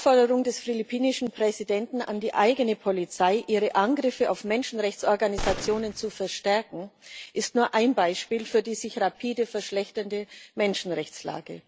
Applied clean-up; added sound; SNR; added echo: none; Gunshot, gunfire; 9 dB; none.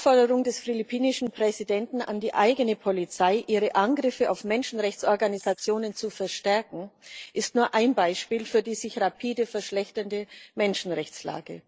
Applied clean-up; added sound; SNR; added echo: neural mask model Resemble Enhance denoiser.